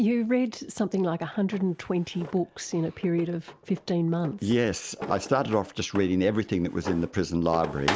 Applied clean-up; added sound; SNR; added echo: none; Drawer open or close; 14 dB; none.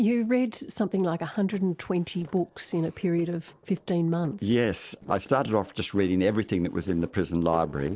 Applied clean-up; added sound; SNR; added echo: neural separator model SepFormer DNS4.